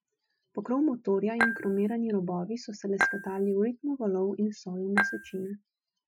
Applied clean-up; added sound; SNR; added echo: classical method Wiener filter.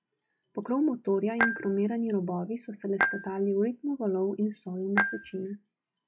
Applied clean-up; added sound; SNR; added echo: classical method log-MMSE.